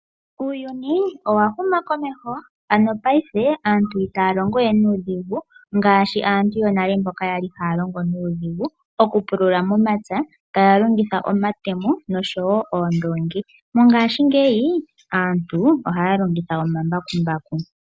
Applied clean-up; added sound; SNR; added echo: none; none; none; none.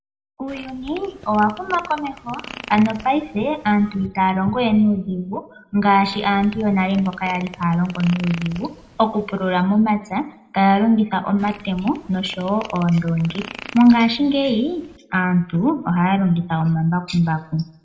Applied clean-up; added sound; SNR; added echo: none; Fart; 19 dB; reverberation time 0.7 s.